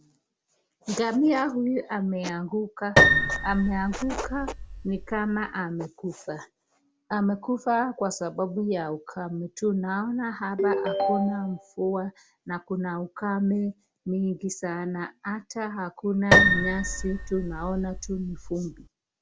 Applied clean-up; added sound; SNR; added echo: none; Ringtone + Piano; -3 dB; none.